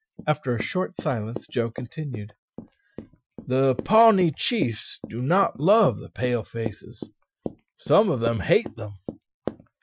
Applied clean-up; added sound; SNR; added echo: classical method Wiener filter.